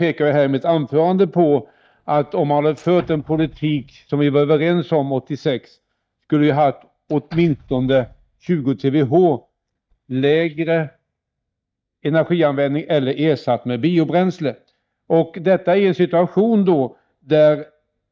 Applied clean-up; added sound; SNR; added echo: neural mask model DeepFilterNet 3.